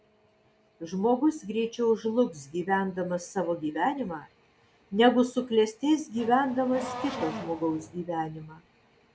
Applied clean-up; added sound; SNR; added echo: none; Race car, auto racing / Accelerating, revving, vroom; 11 dB; none.